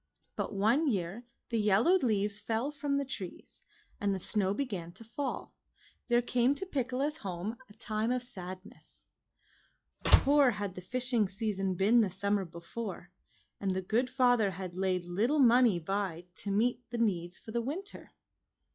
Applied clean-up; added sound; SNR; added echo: classical method log-MMSE.